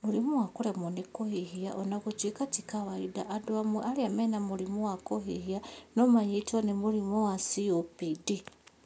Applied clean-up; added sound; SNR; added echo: none; none; none; none.